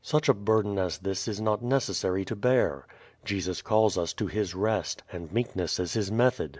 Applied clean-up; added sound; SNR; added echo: none; none; none; none.